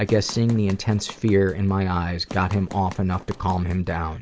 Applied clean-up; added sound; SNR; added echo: none; Run; 18 dB; none.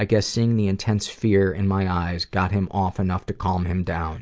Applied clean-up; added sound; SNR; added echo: none; none; none; none.